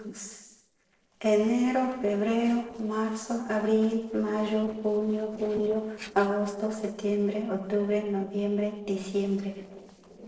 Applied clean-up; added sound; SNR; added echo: neural separator model SepFormer DNS4.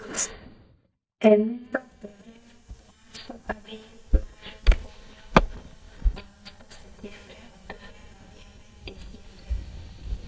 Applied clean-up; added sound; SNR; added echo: neural mask model DeepFilterNet 3.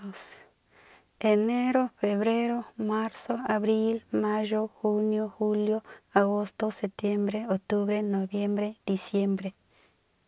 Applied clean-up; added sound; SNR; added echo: none; none; none; none.